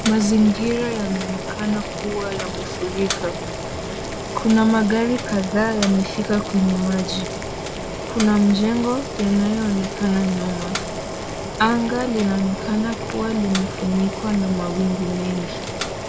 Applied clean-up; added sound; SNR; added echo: none; Boiling; 6 dB; none.